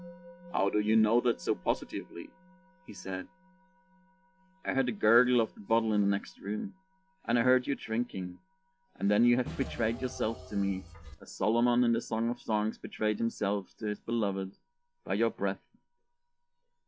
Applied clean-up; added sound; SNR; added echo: classical method log-MMSE.